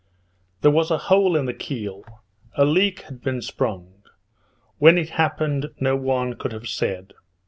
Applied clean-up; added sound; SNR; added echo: none; none; none; none.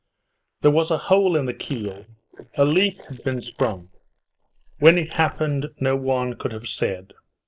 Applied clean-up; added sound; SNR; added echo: neural mask model Resemble Enhance denoiser.